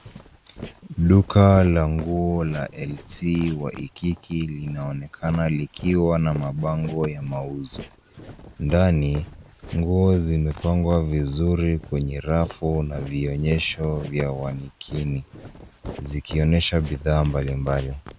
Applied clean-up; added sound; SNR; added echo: none; Walk, footsteps; 18 dB; none.